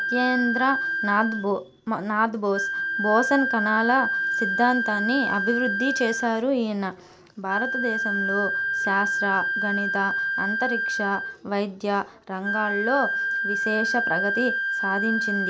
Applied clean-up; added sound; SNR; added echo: none; Wind instrument, woodwind instrument; 1 dB; none.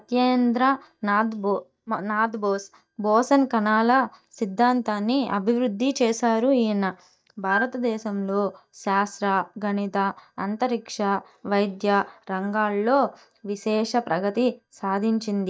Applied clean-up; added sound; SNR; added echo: neural mask model DeepFilterNet 3.